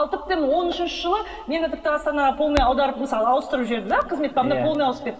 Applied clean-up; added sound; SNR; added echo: none; Crackle; 16 dB; reverberation time 2.0 s.